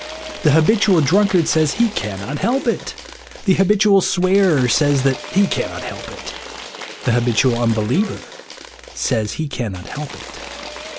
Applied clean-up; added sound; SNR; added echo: none; Applause / Crowd / Cheering; 14 dB; none.